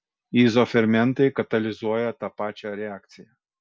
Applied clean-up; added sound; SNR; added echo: none; none; none; none.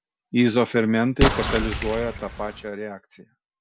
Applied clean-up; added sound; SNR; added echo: none; Explosion; 1 dB; none.